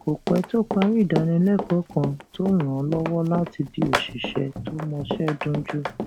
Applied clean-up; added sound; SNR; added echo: none; Run; 8 dB; none.